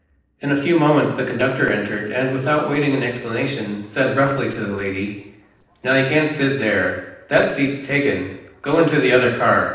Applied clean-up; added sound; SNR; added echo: neural separator model SepFormer DNS4.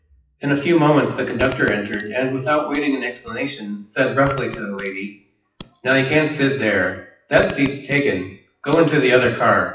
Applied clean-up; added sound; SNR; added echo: classical method WPE with log-MMSE.